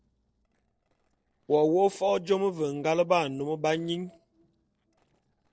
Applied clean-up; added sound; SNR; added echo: neural separator model SepFormer DNS4.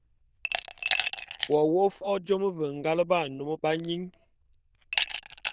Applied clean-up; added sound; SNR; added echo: neural diffusion model UNIVERSE++.